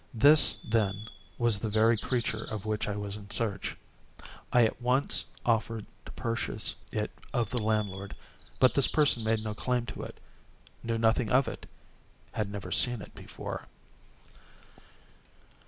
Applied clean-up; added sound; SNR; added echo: none; Bird vocalization, bird call, bird song; 17 dB; none.